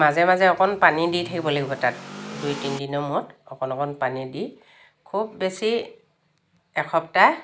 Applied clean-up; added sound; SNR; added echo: none; Accelerating, revving, vroom / Car; 14 dB; none.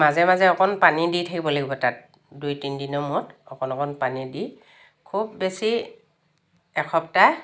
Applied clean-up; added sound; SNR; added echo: none; none; none; none.